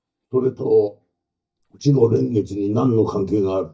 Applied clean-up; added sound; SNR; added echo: neural mask model DeepFilterNet 3.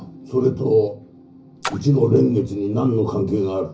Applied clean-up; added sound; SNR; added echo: none; Splash, splatter; 16 dB; reverberation time 0.5 s.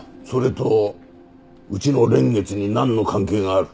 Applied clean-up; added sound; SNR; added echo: none; none; none; none.